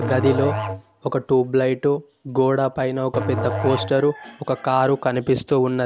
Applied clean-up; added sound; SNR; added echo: none; Musical instrument; 9 dB; none.